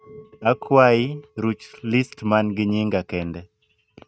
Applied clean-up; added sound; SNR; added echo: neural mask model RNNoise.